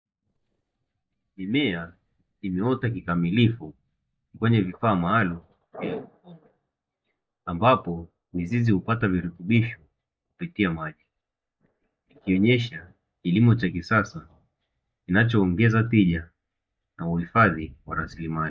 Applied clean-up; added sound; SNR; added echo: neural mask model DeepFilterNet 3.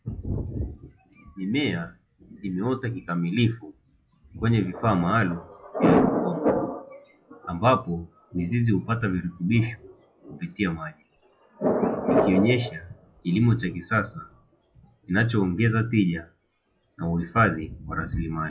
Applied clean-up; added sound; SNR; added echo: classical method log-MMSE.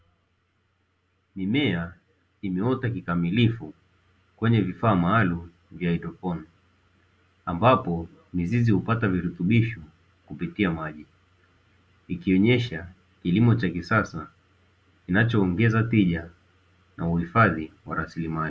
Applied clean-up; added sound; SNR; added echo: none; none; none; none.